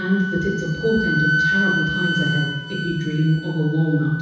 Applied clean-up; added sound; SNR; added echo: none; Wind instrument, woodwind instrument; 4 dB; reverberation time 1.1 s.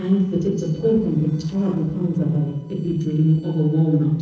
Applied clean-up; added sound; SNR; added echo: neural separator model SepFormer DNS4.